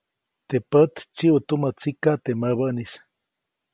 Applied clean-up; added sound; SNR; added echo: none; none; none; none.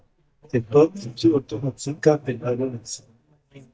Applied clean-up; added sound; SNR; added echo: neural mask model DeepFilterNet 3.